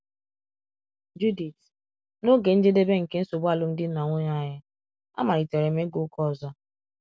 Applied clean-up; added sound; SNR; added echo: none; none; none; none.